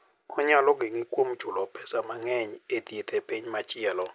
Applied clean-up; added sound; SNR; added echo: none; none; none; none.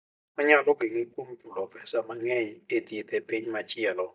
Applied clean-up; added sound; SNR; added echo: neural mask model DeepFilterNet 3.